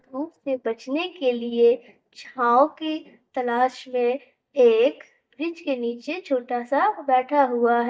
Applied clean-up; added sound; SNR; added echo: neural mask model DeepFilterNet 3.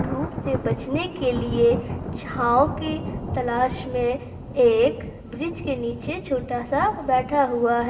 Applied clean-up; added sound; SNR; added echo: none; Thunder; 8 dB; reverberation time 1.5 s.